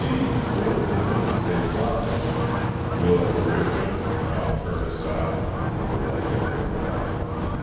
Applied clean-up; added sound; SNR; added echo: none; Wind; -2 dB; reverberation time 1.2 s.